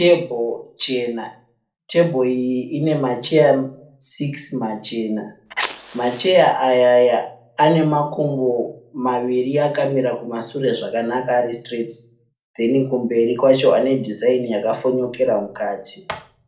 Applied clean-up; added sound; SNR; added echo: neural separator model SepFormer DNS4.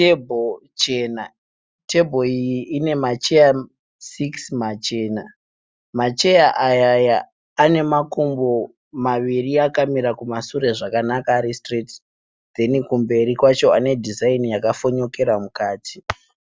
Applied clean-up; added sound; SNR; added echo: none; none; none; none.